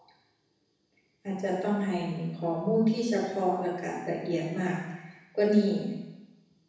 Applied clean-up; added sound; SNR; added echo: none; none; none; reverberation time 1.1 s.